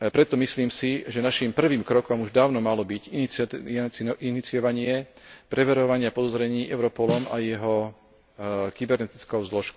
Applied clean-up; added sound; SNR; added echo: none; Snare drum; 12 dB; none.